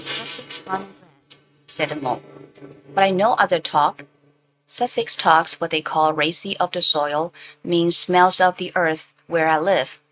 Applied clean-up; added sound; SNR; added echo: neural mask model RNNoise.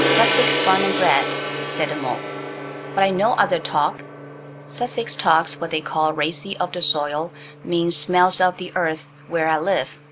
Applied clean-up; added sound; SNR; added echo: none; Gong; 5 dB; none.